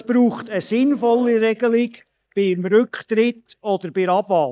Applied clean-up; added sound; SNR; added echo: neural mask model DeepFilterNet 3.